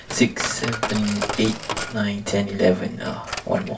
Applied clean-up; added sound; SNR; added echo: none; Coin (dropping); 7 dB; reverberation time 0.2 s.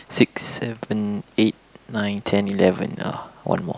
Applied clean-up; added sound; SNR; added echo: none; none; none; none.